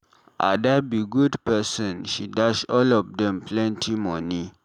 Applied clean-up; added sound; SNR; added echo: none; none; none; none.